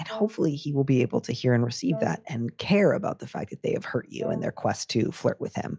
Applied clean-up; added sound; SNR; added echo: classical method log-MMSE.